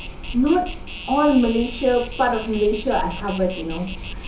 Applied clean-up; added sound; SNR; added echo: none; Insect; 1 dB; reverberation time 0.7 s.